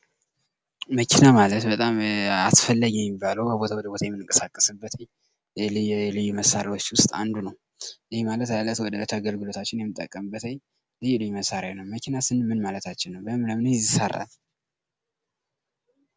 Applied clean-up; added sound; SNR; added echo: none; none; none; none.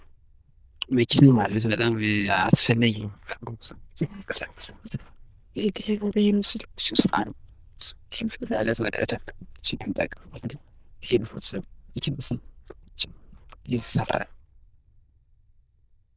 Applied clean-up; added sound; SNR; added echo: neural diffusion model UNIVERSE++.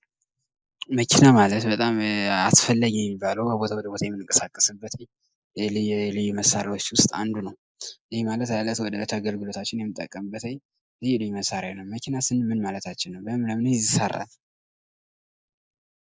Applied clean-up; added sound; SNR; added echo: neural mask model Resemble Enhance denoiser.